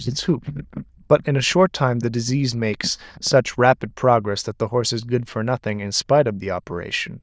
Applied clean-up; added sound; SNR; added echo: neural diffusion model UNIVERSE++.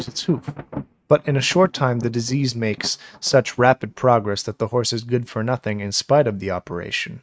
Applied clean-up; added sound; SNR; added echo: neural mask model RNNoise.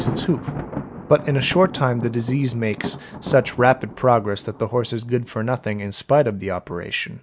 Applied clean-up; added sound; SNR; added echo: none; Thunder; 12 dB; none.